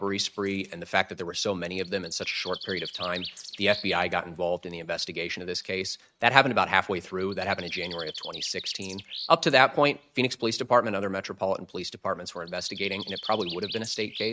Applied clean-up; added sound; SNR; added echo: neural mask model RNNoise.